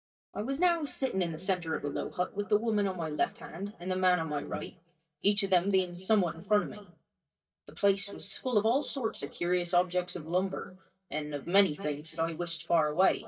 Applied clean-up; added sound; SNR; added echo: neural mask model DeepFilterNet 3.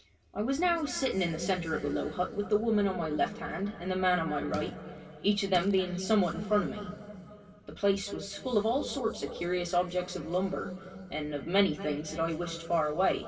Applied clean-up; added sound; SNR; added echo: none; Fart; 17 dB; reverberation time 3.0 s.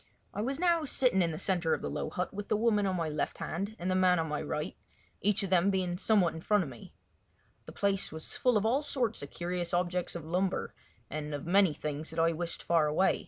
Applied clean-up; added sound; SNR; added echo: none; none; none; none.